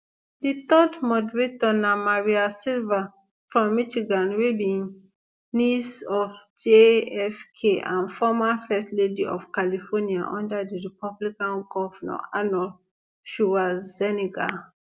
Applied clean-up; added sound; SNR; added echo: none; none; none; none.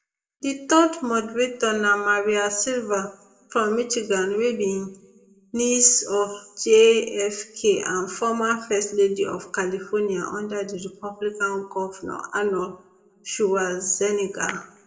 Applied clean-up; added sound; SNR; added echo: none; none; none; reverberation time 0.6 s.